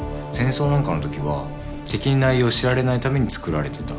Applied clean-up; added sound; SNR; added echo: none; Knock; 20 dB; none.